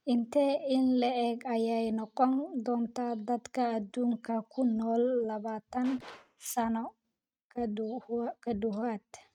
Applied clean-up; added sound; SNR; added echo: neural mask model RNNoise.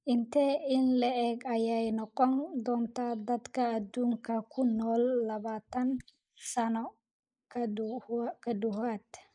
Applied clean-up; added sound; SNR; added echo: neural mask model Resemble Enhance denoiser.